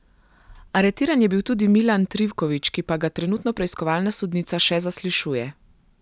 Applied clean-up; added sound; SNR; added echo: none; none; none; none.